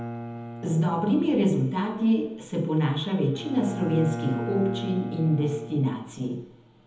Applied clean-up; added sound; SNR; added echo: none; Bowed string instrument; 11 dB; reverberation time 1.0 s.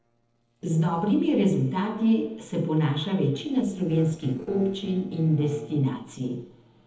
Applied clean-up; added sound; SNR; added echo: neural separator model SepFormer DNS4.